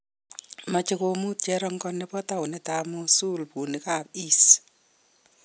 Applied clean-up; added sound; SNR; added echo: none; none; none; none.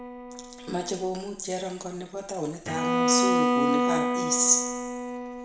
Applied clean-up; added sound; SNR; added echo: none; Bowed string instrument; -2 dB; reverberation time 0.7 s.